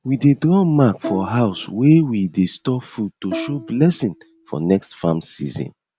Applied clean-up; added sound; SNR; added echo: none; Bowed string instrument; 15 dB; none.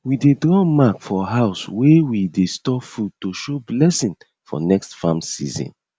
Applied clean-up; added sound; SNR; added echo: none; none; none; none.